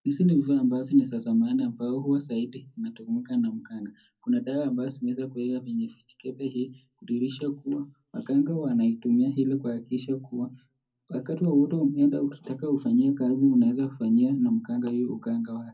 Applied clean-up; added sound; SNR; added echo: none; none; none; reverberation time 0.4 s.